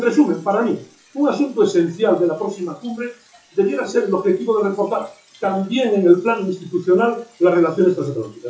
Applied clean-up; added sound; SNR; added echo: classical method WPE with log-MMSE.